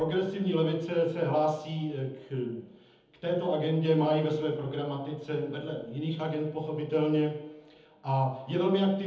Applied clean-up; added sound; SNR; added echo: none; none; none; reverberation time 1.0 s.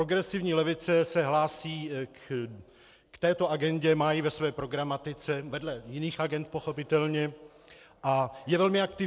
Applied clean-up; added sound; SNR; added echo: none; none; none; none.